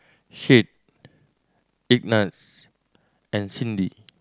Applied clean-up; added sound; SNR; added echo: none; none; none; none.